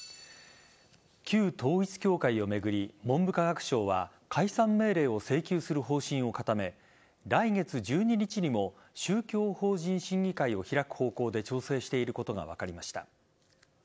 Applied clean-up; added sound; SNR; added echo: none; none; none; none.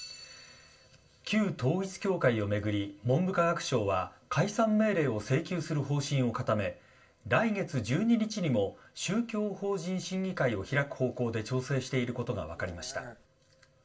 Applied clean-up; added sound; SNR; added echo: none; Burping, eructation; 18 dB; reverberation time 0.2 s.